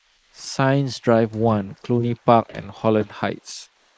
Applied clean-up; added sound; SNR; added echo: neural mask model Resemble Enhance denoiser.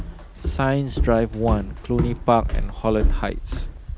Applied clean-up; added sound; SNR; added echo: none; Walk, footsteps; 1 dB; none.